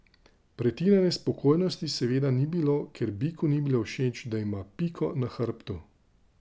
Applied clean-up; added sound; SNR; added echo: none; none; none; none.